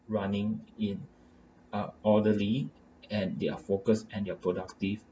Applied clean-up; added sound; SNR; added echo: none; none; none; none.